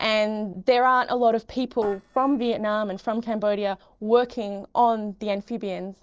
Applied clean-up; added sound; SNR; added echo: neural separator model SepFormer DNS4.